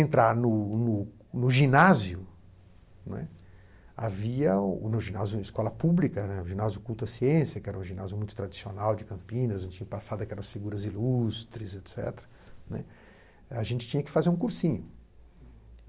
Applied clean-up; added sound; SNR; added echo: none; none; none; none.